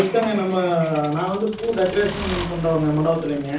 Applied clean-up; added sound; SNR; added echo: none; Accelerating, revving, vroom / Mechanisms; 13 dB; reverberation time 0.6 s.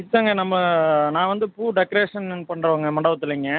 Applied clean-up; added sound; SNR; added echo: none; none; none; none.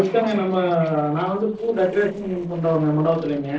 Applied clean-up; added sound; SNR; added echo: neural separator model SepFormer DNS4.